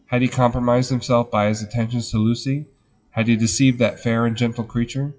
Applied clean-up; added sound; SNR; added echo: classical method WPE with log-MMSE.